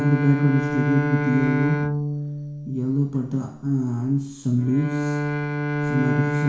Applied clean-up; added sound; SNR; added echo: none; Bowed string instrument; 2 dB; reverberation time 0.7 s.